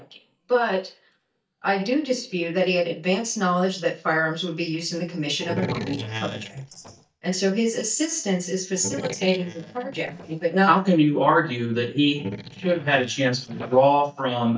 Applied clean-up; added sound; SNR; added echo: neural mask model DeepFilterNet 3.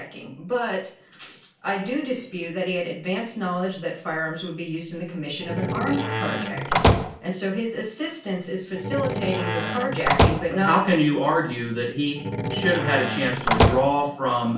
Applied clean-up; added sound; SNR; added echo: none; Slam; -2 dB; reverberation time 0.3 s.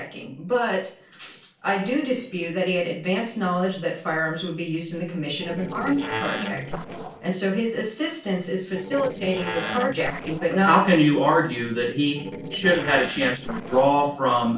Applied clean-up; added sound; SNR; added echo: neural separator model SepFormer DNS4.